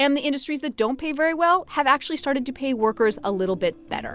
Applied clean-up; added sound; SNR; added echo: none; none; none; none.